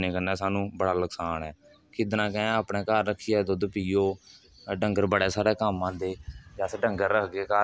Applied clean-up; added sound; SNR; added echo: none; none; none; none.